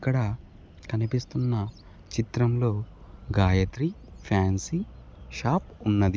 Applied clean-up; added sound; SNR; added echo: none; none; none; none.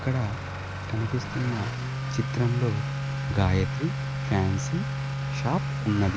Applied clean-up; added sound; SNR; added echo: none; Accelerating, revving, vroom / Motor vehicle (road); 2 dB; none.